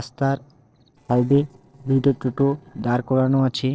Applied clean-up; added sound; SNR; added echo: neural separator model SepFormer DNS4.